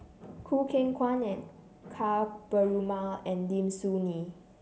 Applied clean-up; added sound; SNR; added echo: none; none; none; none.